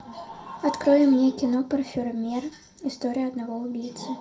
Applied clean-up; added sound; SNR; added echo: none; none; none; reverberation time 0.3 s.